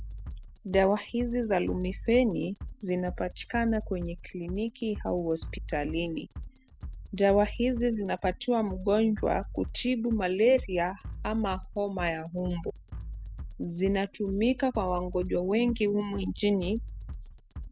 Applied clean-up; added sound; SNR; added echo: none; Bass drum + Tick-tock; 11 dB; none.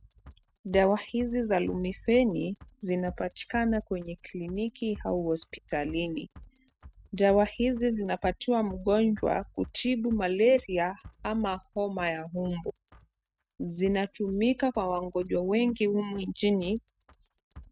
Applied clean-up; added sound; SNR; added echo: neural mask model RNNoise.